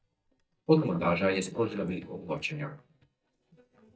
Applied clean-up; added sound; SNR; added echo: neural mask model DeepFilterNet 3.